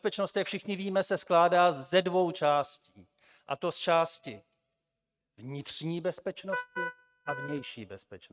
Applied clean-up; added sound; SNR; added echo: neural mask model RNNoise.